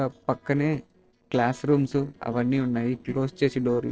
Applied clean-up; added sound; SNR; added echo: neural separator model SepFormer DNS4.